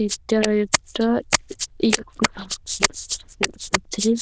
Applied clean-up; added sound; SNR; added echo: neural diffusion model UNIVERSE++.